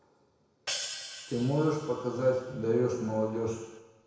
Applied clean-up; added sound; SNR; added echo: none; Hi-hat; 12 dB; reverberation time 1.0 s.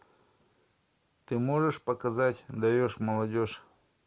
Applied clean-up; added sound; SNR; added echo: none; none; none; none.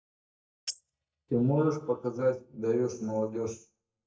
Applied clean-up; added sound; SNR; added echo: neural mask model DeepFilterNet 3.